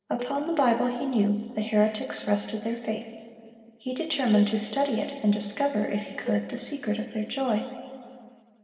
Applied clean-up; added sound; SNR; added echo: neural separator model SepFormer DNS4.